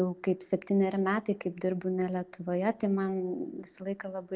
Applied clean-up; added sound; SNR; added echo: none; none; none; none.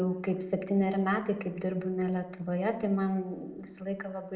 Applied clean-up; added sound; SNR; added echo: none; none; none; reverberation time 0.8 s.